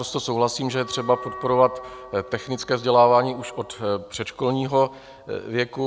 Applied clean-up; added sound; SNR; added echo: none; Wind instrument, woodwind instrument; 17 dB; none.